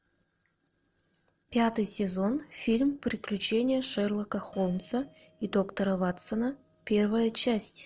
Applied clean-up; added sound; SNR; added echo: neural separator model SepFormer DNS4.